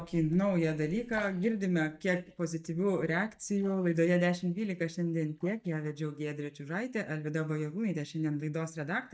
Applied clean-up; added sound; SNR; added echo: neural mask model DeepFilterNet 3.